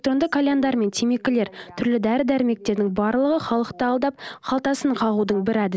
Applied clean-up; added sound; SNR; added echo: none; none; none; none.